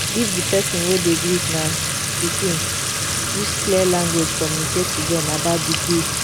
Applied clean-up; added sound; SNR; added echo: none; Fill (with liquid) / Trickle, dribble / Sink (filling or washing); -1 dB; none.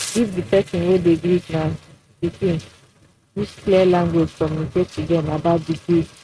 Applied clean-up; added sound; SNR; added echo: neural mask model RNNoise.